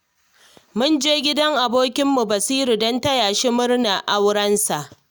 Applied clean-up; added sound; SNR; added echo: none; none; none; none.